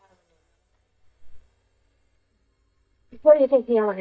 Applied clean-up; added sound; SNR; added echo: neural mask model DeepFilterNet 3.